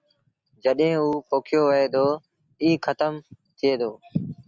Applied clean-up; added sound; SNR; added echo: none; none; none; none.